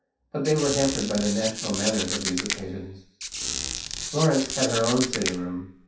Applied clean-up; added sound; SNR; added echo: none; Squeak; 4 dB; reverberation time 0.7 s.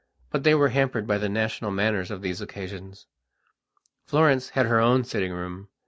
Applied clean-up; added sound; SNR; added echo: none; none; none; none.